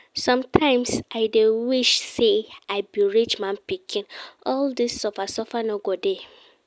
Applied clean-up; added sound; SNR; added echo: none; none; none; none.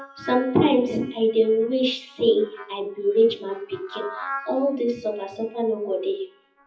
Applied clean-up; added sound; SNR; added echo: classical method WPE with log-MMSE.